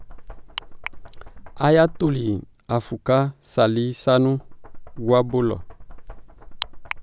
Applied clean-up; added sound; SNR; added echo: none; Knock; 14 dB; none.